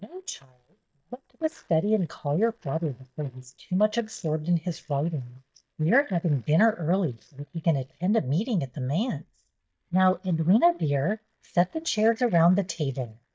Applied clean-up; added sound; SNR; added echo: neural mask model DeepFilterNet 3.